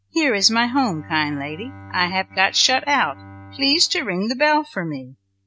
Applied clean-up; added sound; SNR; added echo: neural mask model RNNoise.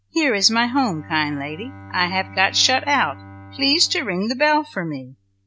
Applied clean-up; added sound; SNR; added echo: none; Bowed string instrument; 20 dB; none.